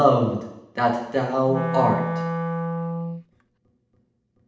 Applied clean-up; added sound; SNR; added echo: none; Wind instrument, woodwind instrument; 3 dB; reverberation time 0.8 s.